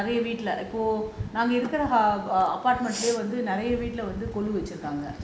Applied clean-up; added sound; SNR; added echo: none; none; none; none.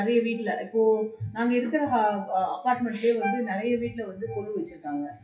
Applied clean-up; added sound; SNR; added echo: classical method WPE with log-MMSE.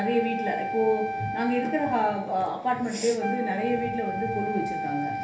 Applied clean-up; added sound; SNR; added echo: none; Wind instrument, woodwind instrument; 5 dB; reverberation time 0.3 s.